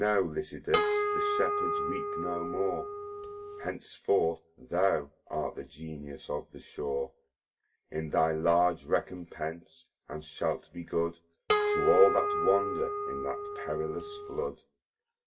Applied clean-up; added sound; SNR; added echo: none; Harp; -1 dB; reverberation time 0.1 s.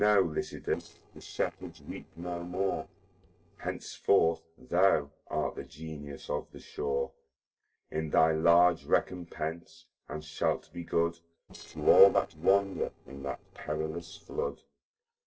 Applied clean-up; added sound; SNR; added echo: neural separator model SepFormer DNS4.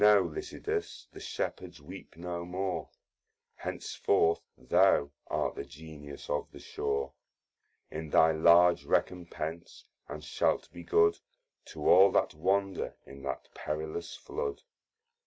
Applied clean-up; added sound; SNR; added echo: none; none; none; none.